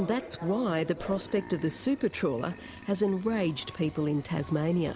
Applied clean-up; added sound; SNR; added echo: none; Burping, eructation; 19 dB; none.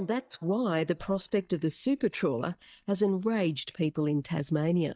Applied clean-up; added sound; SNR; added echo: neural mask model DeepFilterNet 3.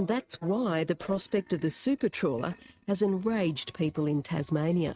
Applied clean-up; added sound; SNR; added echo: neural mask model RNNoise.